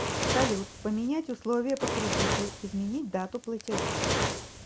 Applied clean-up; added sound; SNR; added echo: none; Fire; 0 dB; none.